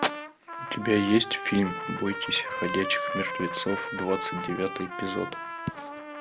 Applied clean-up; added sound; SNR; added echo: none; Trumpet; 6 dB; none.